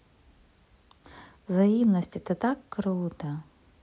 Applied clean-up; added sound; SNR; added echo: none; none; none; none.